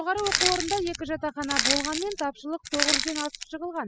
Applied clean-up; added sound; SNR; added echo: classical method spectral subtraction.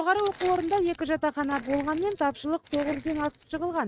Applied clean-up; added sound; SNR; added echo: neural mask model RNNoise.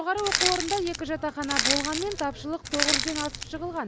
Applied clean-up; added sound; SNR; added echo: none; Crushing; -1 dB; none.